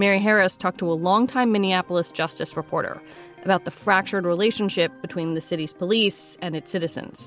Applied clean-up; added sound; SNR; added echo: none; none; none; none.